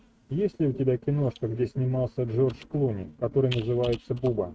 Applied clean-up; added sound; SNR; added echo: neural mask model RNNoise.